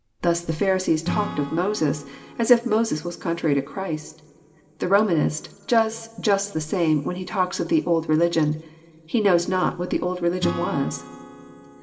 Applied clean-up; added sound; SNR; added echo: none; Acoustic guitar / Strum; 14 dB; reverberation time 2.8 s.